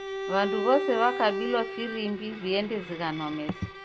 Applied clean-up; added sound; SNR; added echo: none; Bowed string instrument; 5 dB; none.